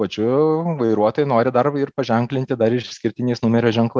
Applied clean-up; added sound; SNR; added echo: none; none; none; none.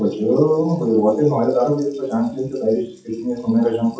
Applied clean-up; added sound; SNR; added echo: classical method WPE with log-MMSE.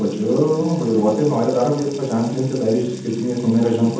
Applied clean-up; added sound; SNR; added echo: none; Trickle, dribble / Water tap, faucet / Music; 15 dB; reverberation time 0.8 s.